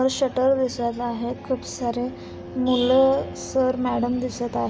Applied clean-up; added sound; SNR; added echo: none; Bowed string instrument; 18 dB; none.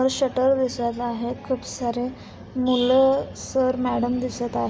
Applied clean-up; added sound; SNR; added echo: none; none; none; none.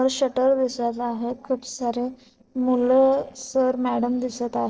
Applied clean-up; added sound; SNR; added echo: neural separator model SepFormer DNS4.